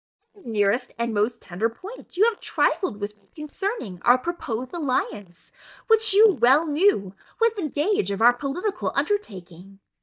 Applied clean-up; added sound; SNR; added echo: neural mask model DeepFilterNet 3.